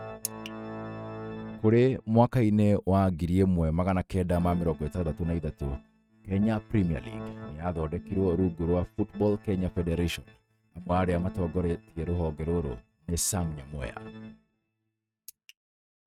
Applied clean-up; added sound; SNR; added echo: neural mask model RNNoise.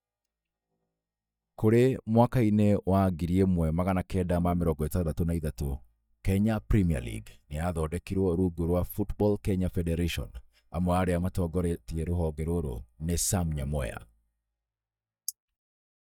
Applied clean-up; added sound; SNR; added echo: neural mask model DeepFilterNet 3.